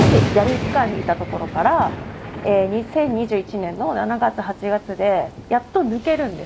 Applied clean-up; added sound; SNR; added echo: none; Thunder; 5 dB; none.